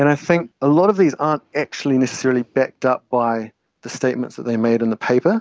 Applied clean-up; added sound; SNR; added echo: none; none; none; none.